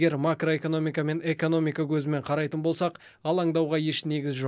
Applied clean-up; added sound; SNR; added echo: none; none; none; none.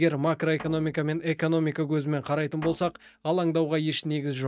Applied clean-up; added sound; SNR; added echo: neural mask model RNNoise.